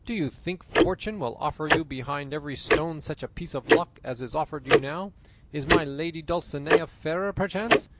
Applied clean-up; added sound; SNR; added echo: none; Tick-tock; -3 dB; none.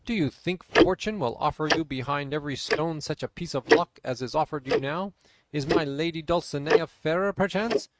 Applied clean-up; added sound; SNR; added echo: neural mask model RNNoise.